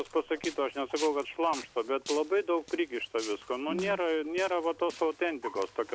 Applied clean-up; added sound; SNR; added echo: none; Walk, footsteps; 16 dB; none.